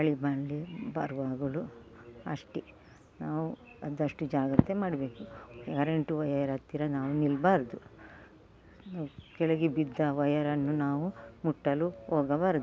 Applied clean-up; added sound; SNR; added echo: none; none; none; none.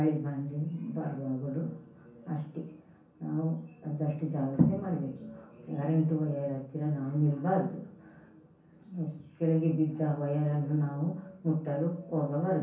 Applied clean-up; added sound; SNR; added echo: none; none; none; reverberation time 0.6 s.